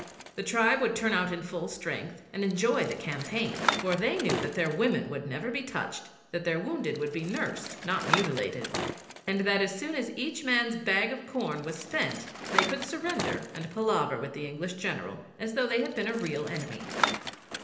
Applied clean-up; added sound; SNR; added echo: none; Bicycle; 7 dB; reverberation time 1.0 s.